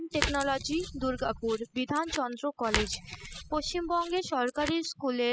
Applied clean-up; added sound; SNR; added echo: classical method spectral subtraction.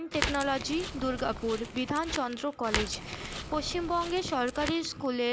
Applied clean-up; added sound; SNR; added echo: none; Crackle; 7 dB; none.